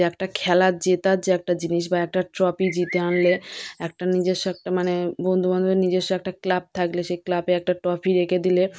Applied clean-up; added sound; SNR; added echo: none; Bird; 15 dB; none.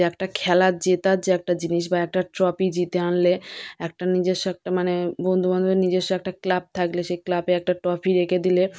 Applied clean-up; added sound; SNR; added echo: none; none; none; none.